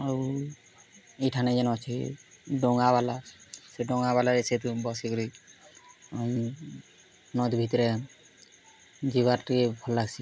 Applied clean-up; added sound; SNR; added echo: none; none; none; none.